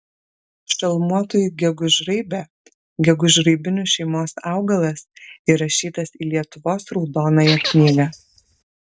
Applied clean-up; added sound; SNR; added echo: neural mask model DeepFilterNet 3.